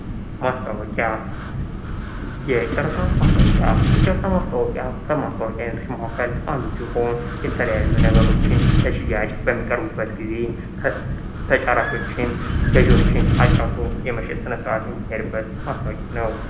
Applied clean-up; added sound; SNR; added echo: none; Wind; -4 dB; reverberation time 0.7 s.